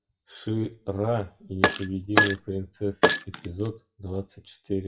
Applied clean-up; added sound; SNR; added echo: classical method WPE with log-MMSE.